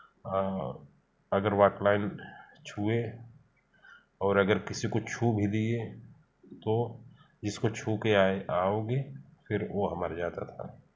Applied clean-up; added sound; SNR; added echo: none; none; none; none.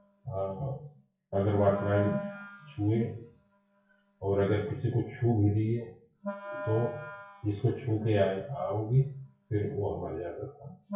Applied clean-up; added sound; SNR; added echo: classical method WPE with log-MMSE.